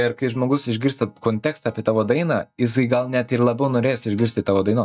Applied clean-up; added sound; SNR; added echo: neural mask model DeepFilterNet 3.